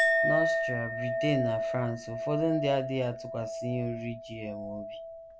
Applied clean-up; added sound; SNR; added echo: none; Chink, clink; -1 dB; none.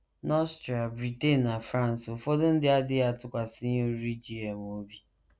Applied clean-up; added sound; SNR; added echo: none; none; none; none.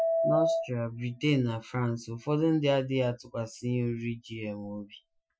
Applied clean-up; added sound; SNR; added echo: classical method Wiener filter.